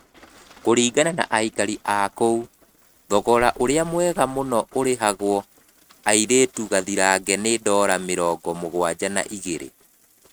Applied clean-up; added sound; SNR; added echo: neural mask model RNNoise.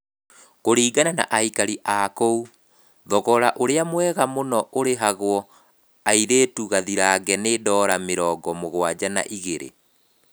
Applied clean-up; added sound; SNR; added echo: none; none; none; none.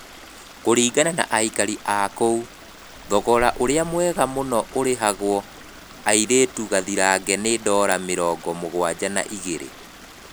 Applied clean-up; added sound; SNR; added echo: none; Stream; 18 dB; none.